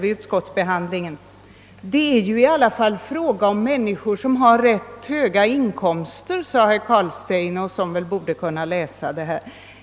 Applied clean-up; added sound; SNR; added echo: none; none; none; none.